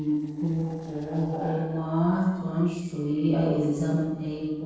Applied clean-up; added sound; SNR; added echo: neural separator model SepFormer DNS4.